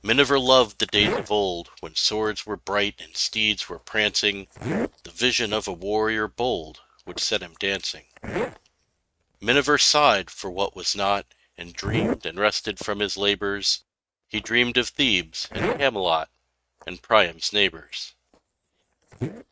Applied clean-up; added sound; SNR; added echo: neural mask model RNNoise.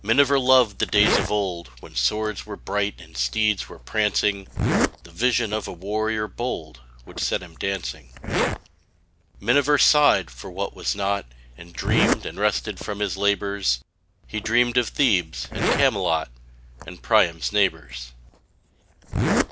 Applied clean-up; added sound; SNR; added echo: none; Zipper (clothing); 6 dB; none.